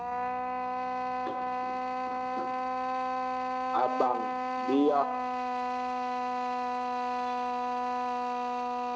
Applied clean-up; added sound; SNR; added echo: neural mask model RNNoise.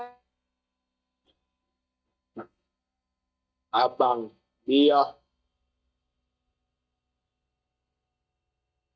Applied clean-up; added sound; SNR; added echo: neural mask model DeepFilterNet 3.